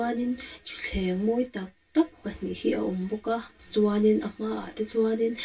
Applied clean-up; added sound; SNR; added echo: none; none; none; reverberation time 0.1 s.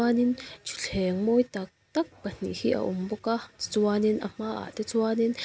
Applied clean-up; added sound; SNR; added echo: none; none; none; none.